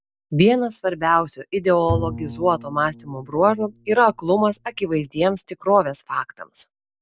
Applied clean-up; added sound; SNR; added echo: none; Bowed string instrument; 12 dB; none.